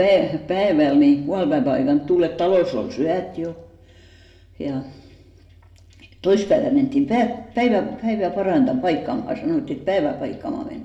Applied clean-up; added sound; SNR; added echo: none; none; none; reverberation time 0.7 s.